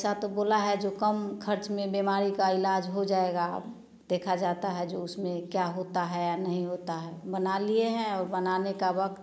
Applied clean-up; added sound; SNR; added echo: none; none; none; none.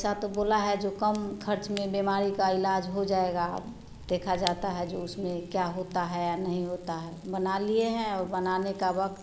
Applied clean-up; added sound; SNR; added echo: none; Fire / Rain; 17 dB; none.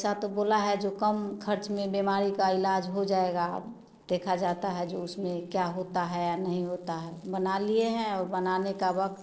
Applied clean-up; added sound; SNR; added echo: neural separator model SepFormer DNS4.